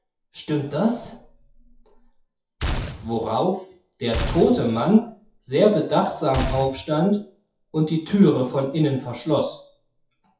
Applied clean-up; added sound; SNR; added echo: classical method WPE with log-MMSE.